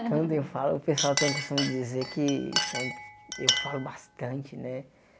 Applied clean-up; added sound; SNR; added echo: none; Chink, clink; 3 dB; none.